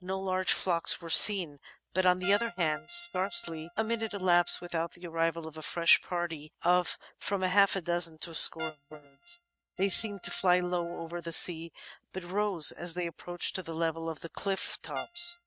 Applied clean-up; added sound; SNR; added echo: neural mask model RNNoise.